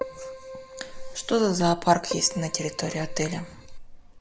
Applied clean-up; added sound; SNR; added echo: none; Keyboard (musical); 10 dB; none.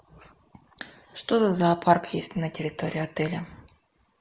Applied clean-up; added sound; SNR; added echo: none; none; none; none.